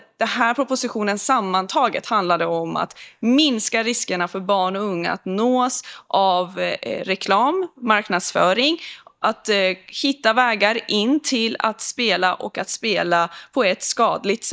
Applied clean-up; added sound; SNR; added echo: neural mask model DeepFilterNet 3.